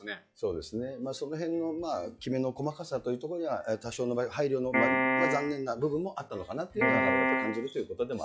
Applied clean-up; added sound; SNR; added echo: classical method log-MMSE.